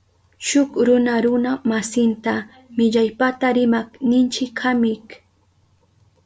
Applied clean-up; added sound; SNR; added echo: none; none; none; none.